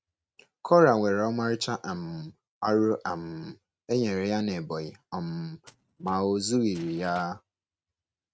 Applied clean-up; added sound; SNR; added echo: neural mask model RNNoise.